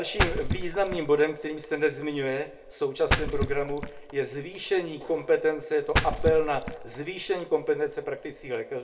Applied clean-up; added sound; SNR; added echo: none; Splash, splatter; 5 dB; reverberation time 0.2 s.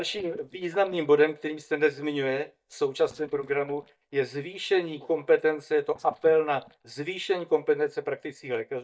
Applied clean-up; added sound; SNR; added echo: neural mask model DeepFilterNet 3.